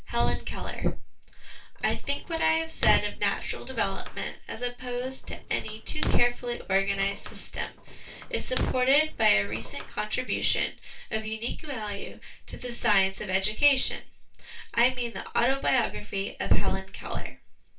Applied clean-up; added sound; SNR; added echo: none; Fire; 12 dB; reverberation time 0.2 s.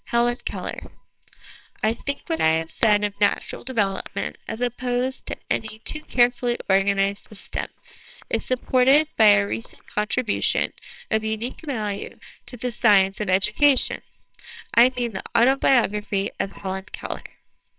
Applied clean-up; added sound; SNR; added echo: neural separator model SepFormer WHAMR!.